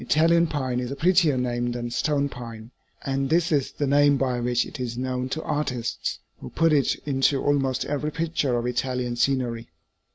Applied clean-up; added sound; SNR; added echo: none; none; none; none.